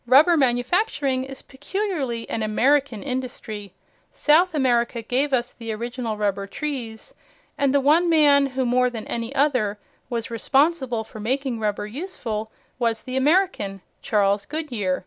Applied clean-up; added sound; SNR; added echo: none; none; none; none.